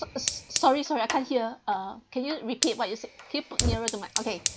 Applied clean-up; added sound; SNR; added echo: none; Fire; 4 dB; none.